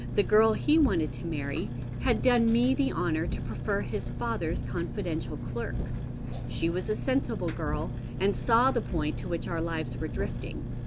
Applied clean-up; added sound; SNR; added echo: none; Engine; 4 dB; none.